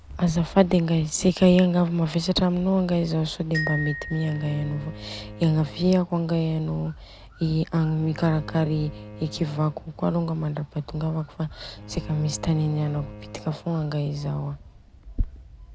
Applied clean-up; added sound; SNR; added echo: none; Glockenspiel + Bowed string instrument; 15 dB; none.